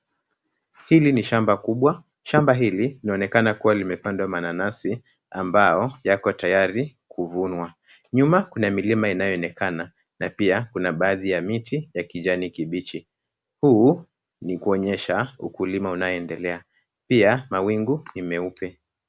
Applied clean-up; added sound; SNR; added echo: none; none; none; none.